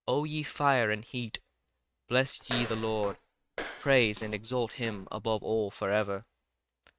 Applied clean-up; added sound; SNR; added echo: neural mask model RNNoise.